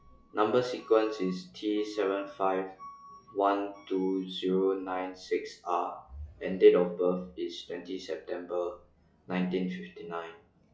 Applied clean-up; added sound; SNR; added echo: classical method log-MMSE.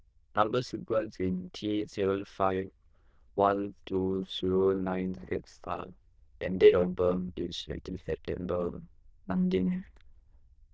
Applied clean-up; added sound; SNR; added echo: neural diffusion model UNIVERSE++.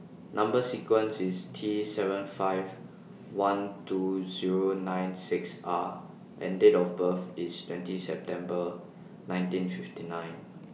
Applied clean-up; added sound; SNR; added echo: none; none; none; none.